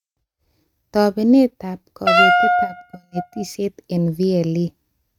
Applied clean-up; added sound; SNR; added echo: neural mask model RNNoise.